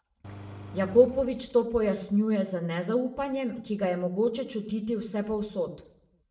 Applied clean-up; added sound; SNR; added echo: none; Engine; 18 dB; reverberation time 0.5 s.